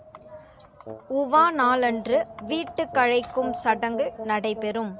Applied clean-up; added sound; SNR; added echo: none; Brass instrument + Wind; 12 dB; none.